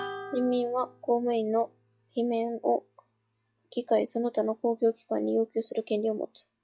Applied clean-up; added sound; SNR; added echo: classical method log-MMSE.